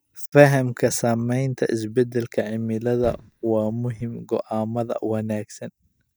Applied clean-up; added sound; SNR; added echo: neural mask model DeepFilterNet 3.